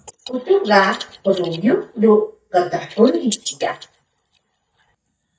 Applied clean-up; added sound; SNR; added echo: neural mask model DeepFilterNet 3.